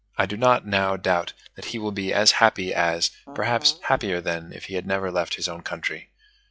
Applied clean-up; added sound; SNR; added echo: classical method log-MMSE.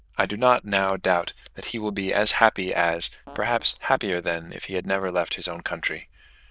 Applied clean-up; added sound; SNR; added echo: neural diffusion model UNIVERSE++.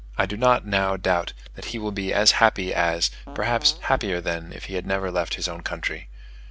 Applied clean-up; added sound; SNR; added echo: none; Fart; 20 dB; none.